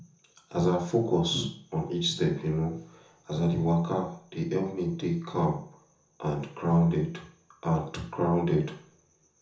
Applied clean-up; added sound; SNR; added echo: none; none; none; reverberation time 0.6 s.